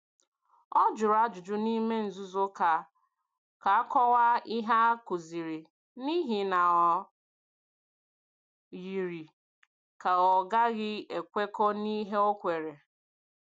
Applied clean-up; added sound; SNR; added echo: none; none; none; none.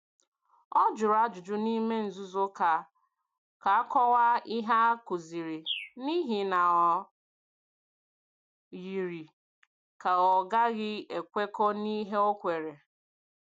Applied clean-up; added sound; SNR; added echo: none; Bird; 13 dB; none.